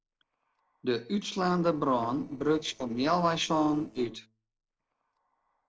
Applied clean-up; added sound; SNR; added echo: neural separator model SepFormer DNS4.